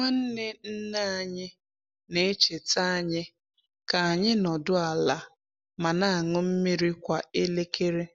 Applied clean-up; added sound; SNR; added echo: none; none; none; none.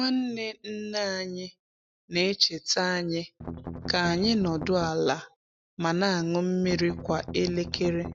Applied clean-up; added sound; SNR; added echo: neural mask model RNNoise.